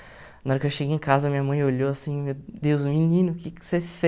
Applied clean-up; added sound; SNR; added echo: none; none; none; none.